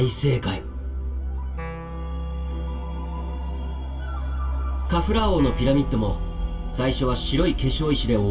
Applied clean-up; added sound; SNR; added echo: none; Wind instrument, woodwind instrument; 17 dB; reverberation time 0.2 s.